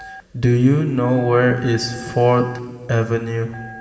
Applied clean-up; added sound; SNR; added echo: none; Telephone; 20 dB; reverberation time 2.6 s.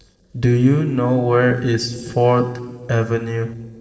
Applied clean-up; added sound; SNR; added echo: neural separator model SepFormer DNS4.